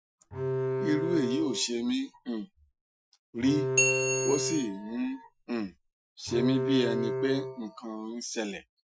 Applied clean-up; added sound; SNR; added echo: classical method Wiener filter.